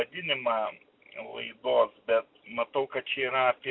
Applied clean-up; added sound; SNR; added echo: none; none; none; none.